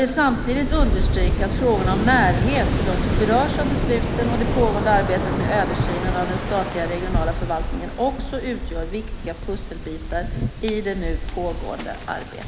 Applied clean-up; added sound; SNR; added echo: none; Waves, surf; -1 dB; none.